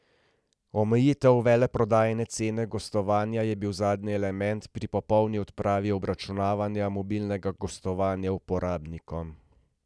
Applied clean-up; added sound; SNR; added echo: none; none; none; none.